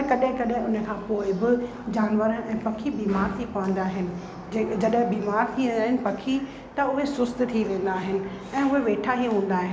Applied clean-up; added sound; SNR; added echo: none; none; none; none.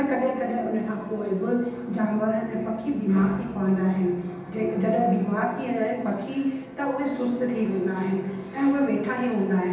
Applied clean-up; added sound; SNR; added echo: none; none; none; reverberation time 0.9 s.